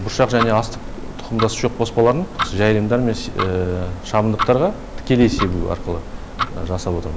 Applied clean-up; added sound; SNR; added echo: none; Tick-tock; 7 dB; none.